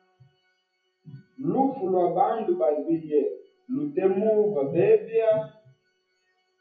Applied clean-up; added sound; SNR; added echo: classical method WPE with log-MMSE.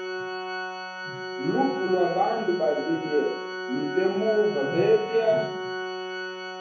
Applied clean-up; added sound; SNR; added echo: none; Organ; 6 dB; reverberation time 0.7 s.